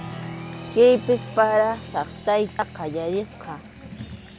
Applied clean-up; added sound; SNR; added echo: none; Applause; 14 dB; none.